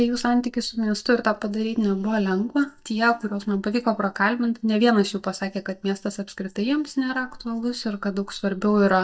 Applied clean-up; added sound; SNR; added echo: neural mask model DeepFilterNet 3.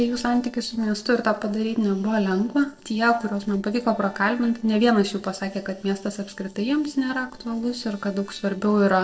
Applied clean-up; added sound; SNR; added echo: neural separator model SepFormer DNS4.